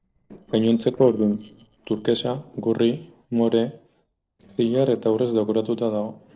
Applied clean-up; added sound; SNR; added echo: neural separator model SepFormer DNS4.